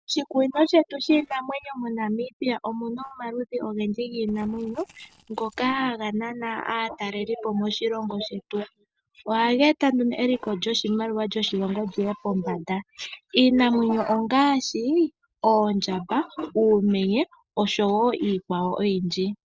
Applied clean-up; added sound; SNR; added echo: neural separator model SepFormer DNS4.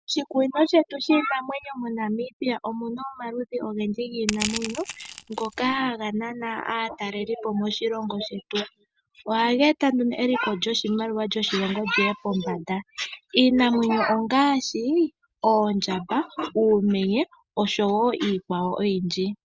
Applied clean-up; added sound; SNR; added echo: none; Crushing; 9 dB; none.